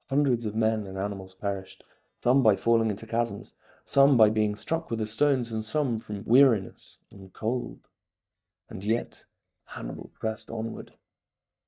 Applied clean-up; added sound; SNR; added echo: neural mask model DeepFilterNet 3.